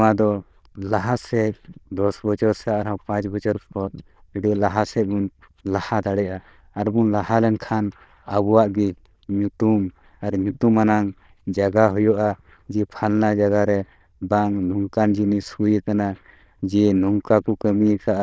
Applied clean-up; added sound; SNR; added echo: neural diffusion model UNIVERSE++.